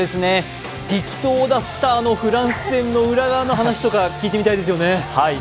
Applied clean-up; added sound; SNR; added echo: none; none; none; none.